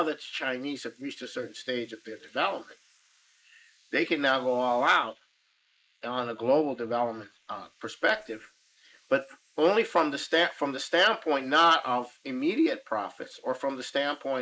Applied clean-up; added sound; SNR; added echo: neural mask model Resemble Enhance denoiser.